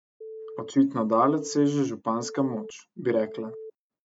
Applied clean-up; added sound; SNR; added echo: neural mask model RNNoise.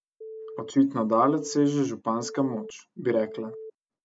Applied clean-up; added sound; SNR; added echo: none; Telephone; 15 dB; none.